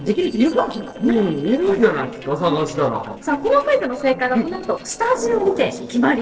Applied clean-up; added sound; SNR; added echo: neural separator model SepFormer DNS4.